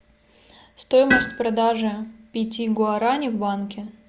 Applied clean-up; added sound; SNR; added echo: none; Tools; 8 dB; none.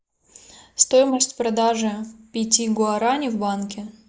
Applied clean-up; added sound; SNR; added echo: neural mask model Resemble Enhance denoiser.